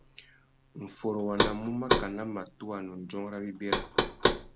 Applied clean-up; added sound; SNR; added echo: none; Knock; -5 dB; none.